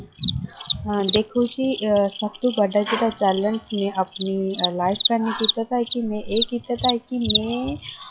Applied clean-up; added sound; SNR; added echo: classical method log-MMSE.